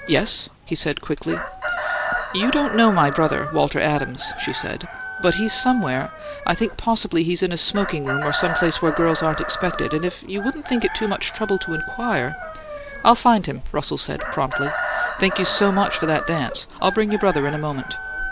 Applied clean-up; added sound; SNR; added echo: none; Chicken, rooster; 7 dB; none.